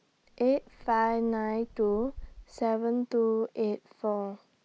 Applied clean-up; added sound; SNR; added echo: neural mask model Resemble Enhance denoiser.